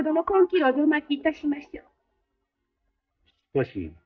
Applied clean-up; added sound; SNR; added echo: neural mask model DeepFilterNet 3.